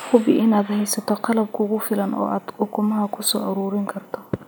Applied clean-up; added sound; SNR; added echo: none; none; none; none.